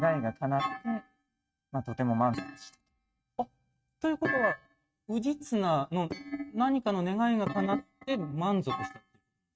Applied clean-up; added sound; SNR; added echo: neural mask model RNNoise.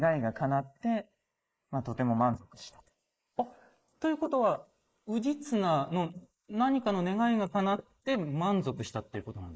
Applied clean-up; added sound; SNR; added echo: neural mask model Resemble Enhance denoiser.